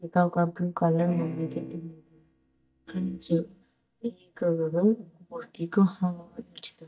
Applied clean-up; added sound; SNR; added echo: neural mask model DeepFilterNet 3.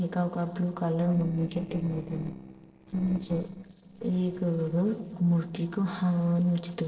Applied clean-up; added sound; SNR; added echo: neural separator model SepFormer DNS4.